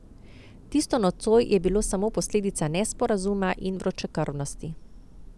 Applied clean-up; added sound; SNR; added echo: none; Thunder / Rain; 14 dB; none.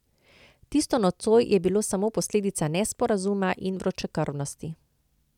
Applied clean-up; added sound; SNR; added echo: none; none; none; none.